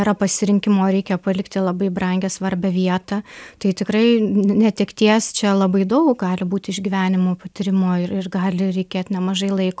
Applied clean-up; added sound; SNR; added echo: none; none; none; none.